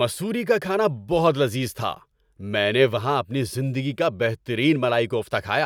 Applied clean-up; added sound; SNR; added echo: none; none; none; none.